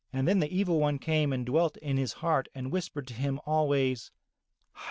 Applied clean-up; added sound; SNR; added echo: none; none; none; none.